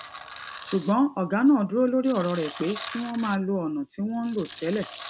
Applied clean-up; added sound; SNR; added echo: none; Tools; 10 dB; none.